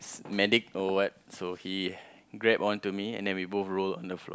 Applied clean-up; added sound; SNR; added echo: none; none; none; none.